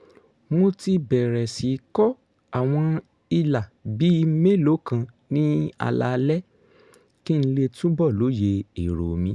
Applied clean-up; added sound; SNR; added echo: none; none; none; none.